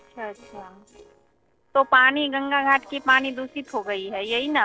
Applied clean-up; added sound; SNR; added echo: neural separator model SepFormer DNS4.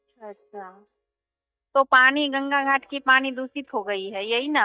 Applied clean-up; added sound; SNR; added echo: neural mask model DeepFilterNet 3.